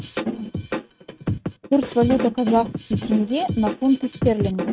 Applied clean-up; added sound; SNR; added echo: neural mask model RNNoise.